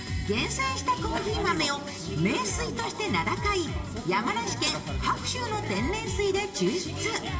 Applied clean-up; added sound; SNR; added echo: none; Hi-hat; 16 dB; reverberation time 1.6 s.